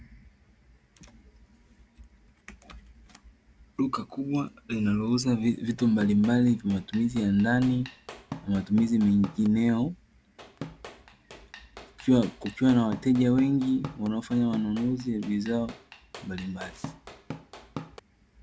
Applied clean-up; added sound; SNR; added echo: none; Drum / Drum kit; 16 dB; none.